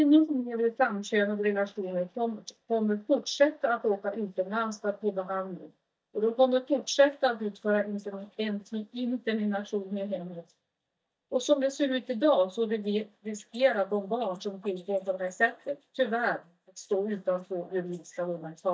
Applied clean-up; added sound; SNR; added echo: neural mask model DeepFilterNet 3.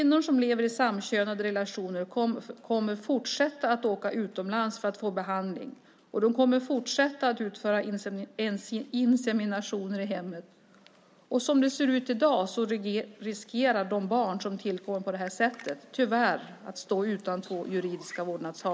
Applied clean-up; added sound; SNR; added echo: none; none; none; none.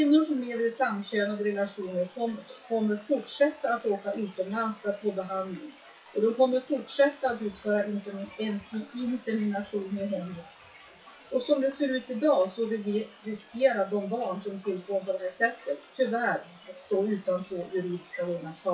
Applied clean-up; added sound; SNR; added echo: classical method WPE with log-MMSE.